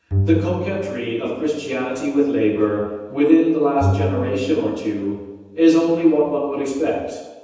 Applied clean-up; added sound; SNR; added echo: none; Bowed string instrument; 8 dB; reverberation time 1.1 s.